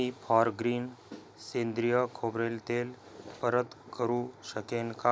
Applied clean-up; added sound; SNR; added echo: none; none; none; none.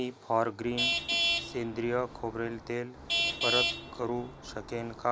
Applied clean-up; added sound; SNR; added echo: none; Traffic noise, roadway noise / Vehicle horn, car horn, honking; 0 dB; none.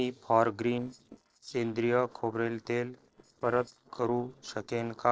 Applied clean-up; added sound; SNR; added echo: neural separator model SepFormer DNS4.